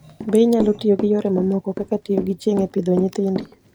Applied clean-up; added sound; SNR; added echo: none; Walk, footsteps / Run; 12 dB; none.